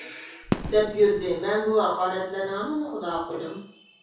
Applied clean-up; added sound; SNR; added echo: none; Fireworks; 10 dB; reverberation time 0.6 s.